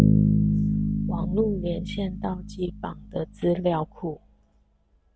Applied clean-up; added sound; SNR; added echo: none; Bass guitar; -4 dB; none.